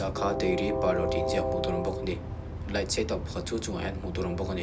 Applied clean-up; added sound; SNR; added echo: none; Train; 0 dB; reverberation time 0.2 s.